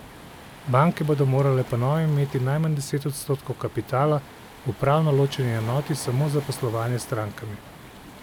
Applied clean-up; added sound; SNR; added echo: none; Waves, surf; 18 dB; none.